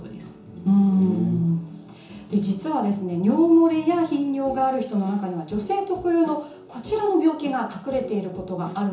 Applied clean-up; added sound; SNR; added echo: none; none; none; reverberation time 0.6 s.